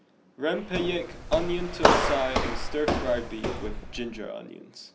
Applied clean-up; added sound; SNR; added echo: none; Walk, footsteps; -3 dB; none.